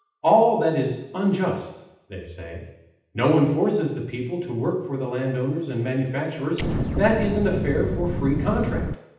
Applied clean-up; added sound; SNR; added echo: none; Explosion; 2 dB; reverberation time 0.8 s.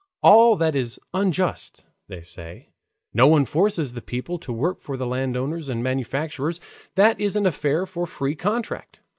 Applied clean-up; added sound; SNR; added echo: none; none; none; none.